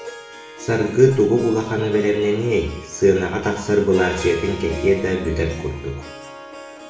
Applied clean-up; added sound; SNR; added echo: none; Harp; 15 dB; reverberation time 0.8 s.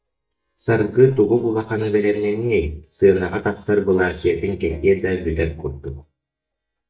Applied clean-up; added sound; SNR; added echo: neural mask model DeepFilterNet 3.